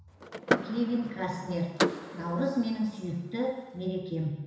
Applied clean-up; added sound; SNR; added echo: none; Door / Car; 2 dB; reverberation time 1.0 s.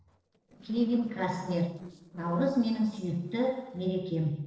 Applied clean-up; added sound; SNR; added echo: neural separator model SepFormer DNS4.